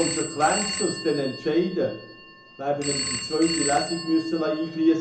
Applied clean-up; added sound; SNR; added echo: none; Telephone; 6 dB; reverberation time 0.6 s.